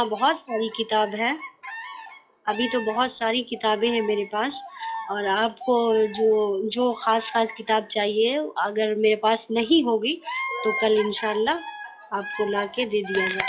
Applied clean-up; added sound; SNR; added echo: classical method log-MMSE.